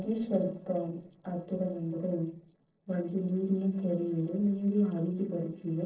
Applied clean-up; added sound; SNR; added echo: neural separator model SepFormer DNS4.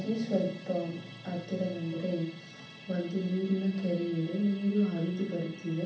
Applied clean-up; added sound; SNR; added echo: none; Musical instrument; 19 dB; reverberation time 0.7 s.